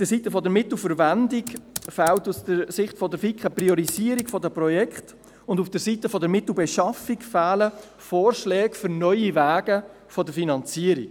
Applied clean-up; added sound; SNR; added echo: none; Computer keyboard; 17 dB; none.